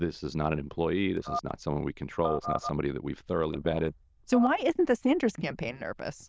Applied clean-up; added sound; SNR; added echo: neural diffusion model UNIVERSE++.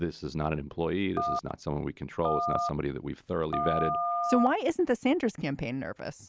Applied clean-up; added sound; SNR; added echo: none; Telephone; 2 dB; none.